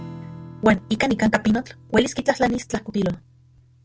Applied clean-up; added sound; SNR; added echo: none; Strum; 19 dB; none.